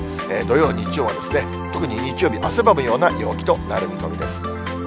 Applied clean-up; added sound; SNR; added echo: none; none; none; none.